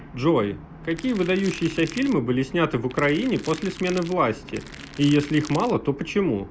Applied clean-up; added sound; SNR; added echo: none; Crackle; 18 dB; none.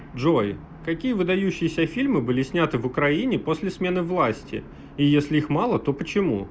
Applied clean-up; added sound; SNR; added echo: none; none; none; none.